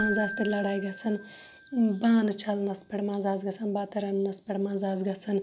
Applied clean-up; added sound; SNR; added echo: none; Keyboard (musical); 13 dB; none.